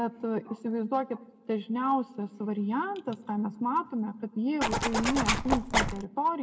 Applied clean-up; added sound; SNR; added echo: none; Zipper (clothing); -2 dB; reverberation time 1.3 s.